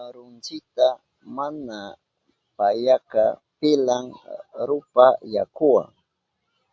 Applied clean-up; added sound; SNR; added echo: none; none; none; none.